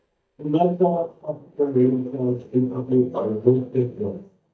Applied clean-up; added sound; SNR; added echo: neural mask model DeepFilterNet 3.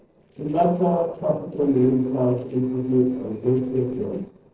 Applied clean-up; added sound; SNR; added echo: neural separator model SepFormer DNS4.